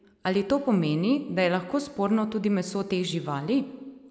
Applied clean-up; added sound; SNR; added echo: none; none; none; none.